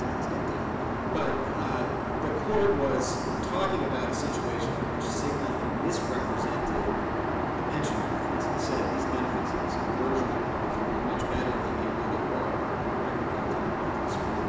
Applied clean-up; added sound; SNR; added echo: none; Aircraft; -5 dB; reverberation time 1.1 s.